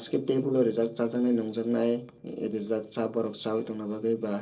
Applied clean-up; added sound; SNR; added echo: neural separator model SepFormer DNS4.